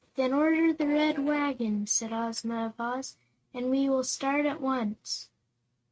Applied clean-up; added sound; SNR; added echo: neural mask model RNNoise.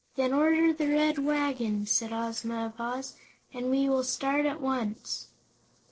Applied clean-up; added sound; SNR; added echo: neural separator model SepFormer DNS4.